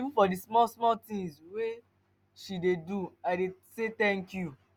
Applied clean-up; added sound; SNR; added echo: none; none; none; none.